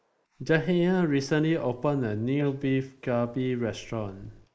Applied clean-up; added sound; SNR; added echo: neural mask model Resemble Enhance denoiser.